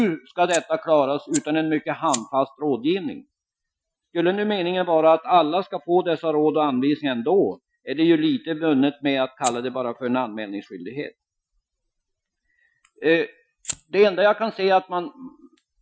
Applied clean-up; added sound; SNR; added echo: classical method Wiener filter.